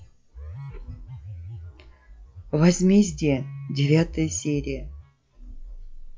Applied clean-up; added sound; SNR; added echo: classical method log-MMSE.